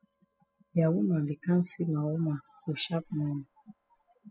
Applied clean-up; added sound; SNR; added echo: classical method spectral subtraction.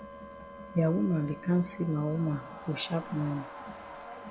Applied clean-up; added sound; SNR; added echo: none; Wind instrument, woodwind instrument + Crowd; 13 dB; none.